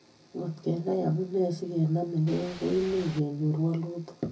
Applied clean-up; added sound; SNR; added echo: none; Ocean / Boat, Water vehicle; 15 dB; reverberation time 0.4 s.